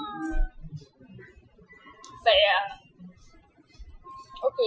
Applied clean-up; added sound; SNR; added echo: classical method Wiener filter.